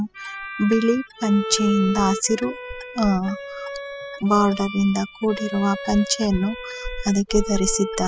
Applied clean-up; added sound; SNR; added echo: classical method spectral subtraction.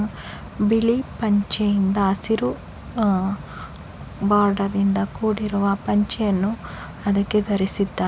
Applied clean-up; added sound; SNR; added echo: none; none; none; none.